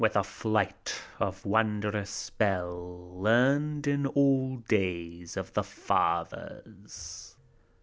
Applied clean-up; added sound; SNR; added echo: none; none; none; none.